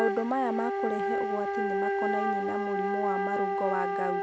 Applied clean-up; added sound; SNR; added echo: none; Wind instrument, woodwind instrument; -3 dB; none.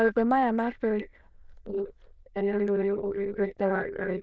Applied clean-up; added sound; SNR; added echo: neural diffusion model UNIVERSE++.